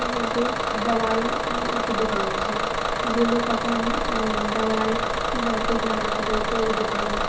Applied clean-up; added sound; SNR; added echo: none; Bus / Engine; -3 dB; reverberation time 0.3 s.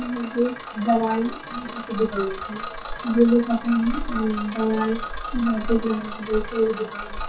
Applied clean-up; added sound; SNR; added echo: classical method WPE with log-MMSE.